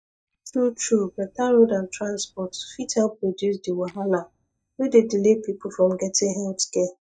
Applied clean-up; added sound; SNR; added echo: neural mask model DeepFilterNet 3.